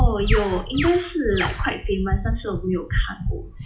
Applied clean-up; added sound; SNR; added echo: classical method log-MMSE.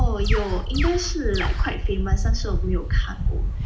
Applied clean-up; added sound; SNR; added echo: none; Bird; 13 dB; none.